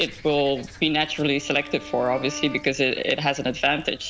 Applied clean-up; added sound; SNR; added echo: none; Frog + Bowed string instrument; 17 dB; none.